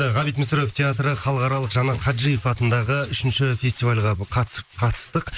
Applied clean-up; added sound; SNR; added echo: neural mask model Resemble Enhance denoiser.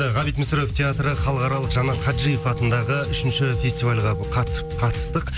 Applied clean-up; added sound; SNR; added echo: none; Wind instrument, woodwind instrument; 11 dB; none.